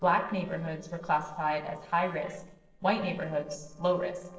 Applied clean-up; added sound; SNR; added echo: neural separator model SepFormer DNS4.